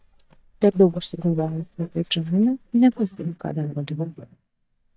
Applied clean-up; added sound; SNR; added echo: neural mask model DeepFilterNet 3.